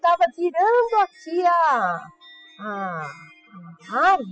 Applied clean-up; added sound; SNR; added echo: classical method spectral subtraction.